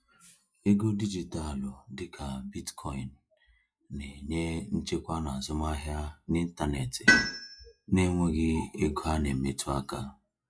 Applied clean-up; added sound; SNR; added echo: classical method log-MMSE.